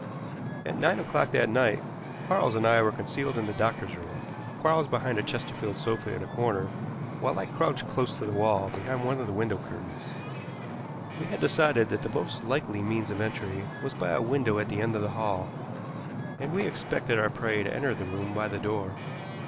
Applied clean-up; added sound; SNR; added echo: none; Wind / Ocean; 7 dB; none.